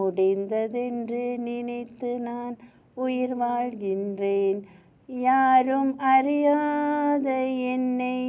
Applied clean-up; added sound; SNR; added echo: none; none; none; none.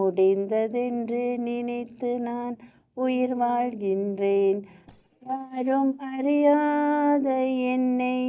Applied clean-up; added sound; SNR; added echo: neural mask model DeepFilterNet 3.